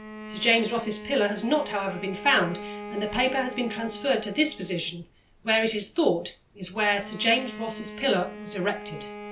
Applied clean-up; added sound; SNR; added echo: none; Bowed string instrument; 13 dB; none.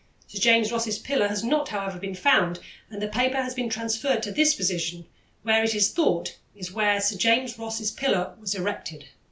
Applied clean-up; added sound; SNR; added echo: none; none; none; none.